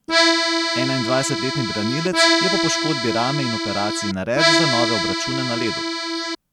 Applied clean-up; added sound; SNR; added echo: none; Accordion; -4 dB; none.